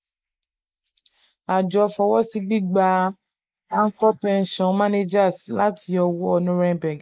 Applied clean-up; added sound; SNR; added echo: neural mask model Resemble Enhance denoiser.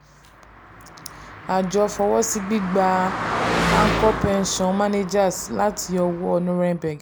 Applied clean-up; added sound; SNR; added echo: none; Car passing by; 6 dB; none.